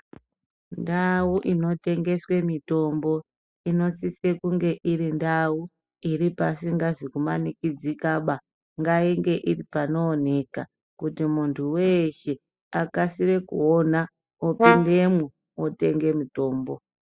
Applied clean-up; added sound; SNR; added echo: classical method spectral subtraction.